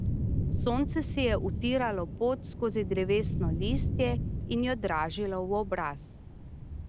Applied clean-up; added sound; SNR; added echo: none; Thunder; 2 dB; none.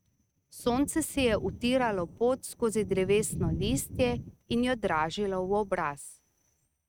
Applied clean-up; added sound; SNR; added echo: neural mask model RNNoise.